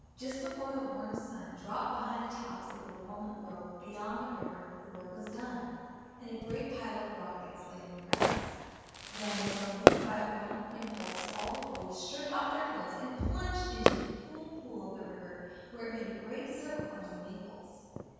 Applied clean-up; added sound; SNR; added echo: none; Fireworks; -1 dB; reverberation time 2.1 s.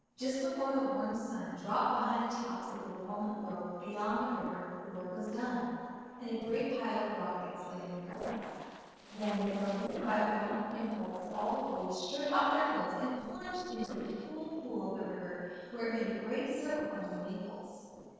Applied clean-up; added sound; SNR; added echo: neural separator model SepFormer DNS4.